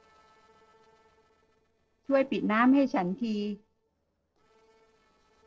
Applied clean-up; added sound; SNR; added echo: neural separator model SepFormer DNS4.